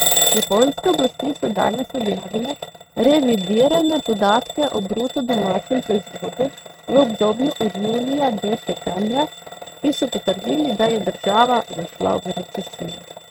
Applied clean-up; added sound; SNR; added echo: neural mask model RNNoise.